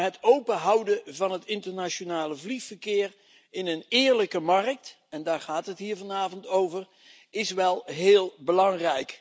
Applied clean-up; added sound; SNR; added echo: none; none; none; none.